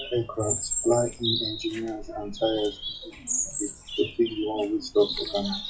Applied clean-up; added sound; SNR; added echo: classical method WPE with log-MMSE.